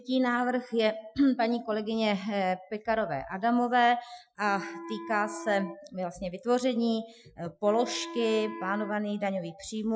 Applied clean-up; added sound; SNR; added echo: classical method Wiener filter.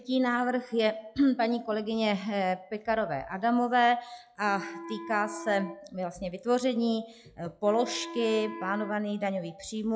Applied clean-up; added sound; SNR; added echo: classical method log-MMSE.